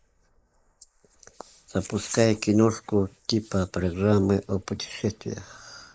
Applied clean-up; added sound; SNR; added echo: neural mask model Resemble Enhance denoiser.